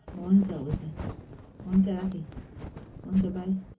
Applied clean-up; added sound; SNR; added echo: none; Wind; 10 dB; reverberation time 0.3 s.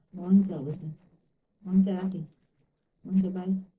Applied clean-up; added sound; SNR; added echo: neural separator model SepFormer DNS4.